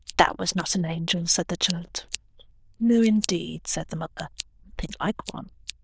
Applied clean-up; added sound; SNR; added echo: neural diffusion model UNIVERSE++.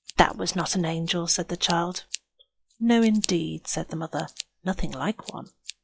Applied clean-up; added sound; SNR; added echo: classical method log-MMSE.